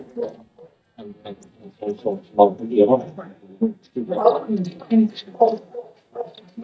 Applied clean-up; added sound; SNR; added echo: neural mask model DeepFilterNet 3.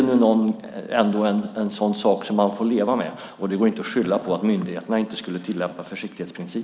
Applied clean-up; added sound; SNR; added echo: none; none; none; none.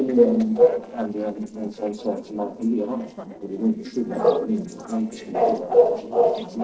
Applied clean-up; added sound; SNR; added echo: neural separator model SepFormer DNS4.